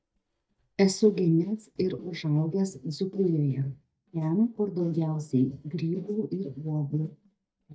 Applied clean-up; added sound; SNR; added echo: neural mask model DeepFilterNet 3.